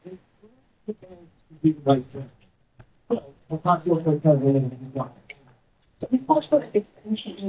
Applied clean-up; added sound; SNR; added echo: neural mask model DeepFilterNet 3.